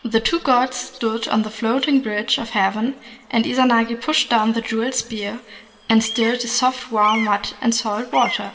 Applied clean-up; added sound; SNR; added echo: none; Bird vocalization, bird call, bird song; 16 dB; reverberation time 1.4 s.